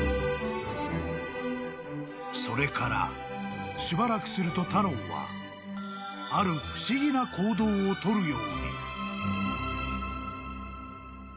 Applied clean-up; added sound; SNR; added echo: none; none; none; none.